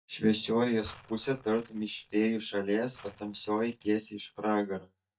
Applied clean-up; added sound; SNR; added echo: neural mask model DeepFilterNet 3.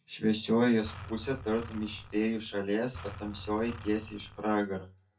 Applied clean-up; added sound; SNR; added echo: none; Engine; 14 dB; reverberation time 0.3 s.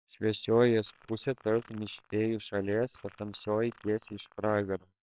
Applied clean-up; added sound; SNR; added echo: neural separator model SepFormer WHAMR!.